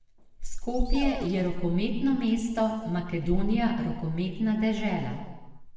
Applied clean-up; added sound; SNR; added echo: none; Dog; 16 dB; reverberation time 1.2 s.